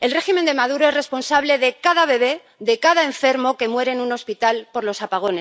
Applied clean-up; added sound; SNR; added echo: none; none; none; none.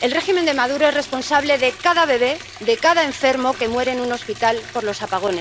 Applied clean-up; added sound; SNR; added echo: none; Liquid; 16 dB; none.